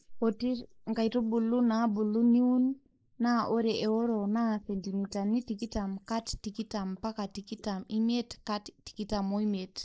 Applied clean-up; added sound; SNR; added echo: neural mask model Resemble Enhance denoiser.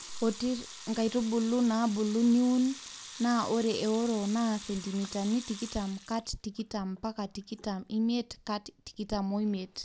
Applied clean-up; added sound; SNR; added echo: none; Sink (filling or washing) / Water tap, faucet / Liquid; 17 dB; none.